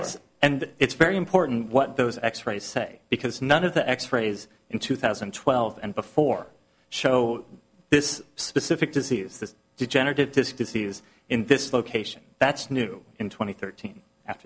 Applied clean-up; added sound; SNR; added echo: none; none; none; none.